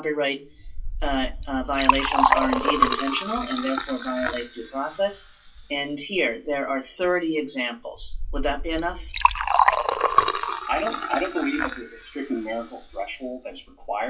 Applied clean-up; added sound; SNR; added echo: classical method WPE with log-MMSE.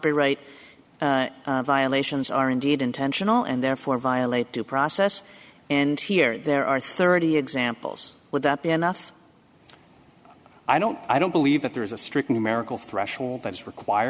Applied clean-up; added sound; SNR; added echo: none; none; none; none.